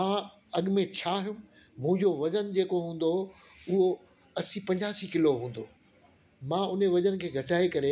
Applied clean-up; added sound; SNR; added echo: none; none; none; none.